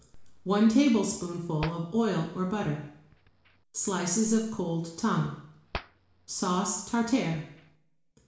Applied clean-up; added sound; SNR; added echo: none; Hands; 19 dB; reverberation time 0.7 s.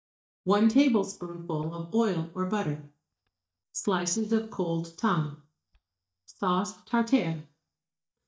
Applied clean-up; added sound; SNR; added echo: neural mask model DeepFilterNet 3.